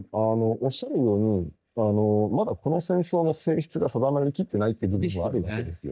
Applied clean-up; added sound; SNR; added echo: neural mask model DeepFilterNet 3.